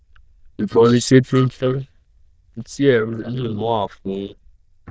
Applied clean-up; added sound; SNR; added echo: neural diffusion model UNIVERSE++.